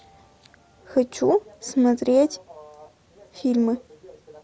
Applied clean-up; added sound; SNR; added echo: none; none; none; none.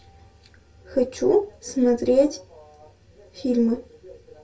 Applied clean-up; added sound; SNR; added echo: none; none; none; reverberation time 0.2 s.